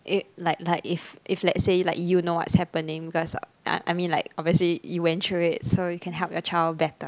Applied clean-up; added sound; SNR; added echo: none; none; none; none.